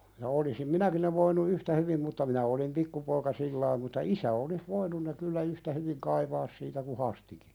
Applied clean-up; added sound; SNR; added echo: none; none; none; none.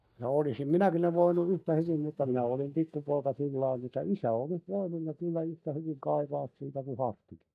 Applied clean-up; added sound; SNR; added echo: neural mask model DeepFilterNet 3.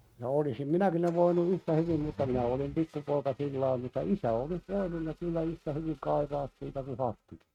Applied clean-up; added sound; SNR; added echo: neural mask model RNNoise.